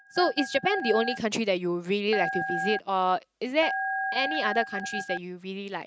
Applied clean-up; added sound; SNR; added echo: neural mask model RNNoise.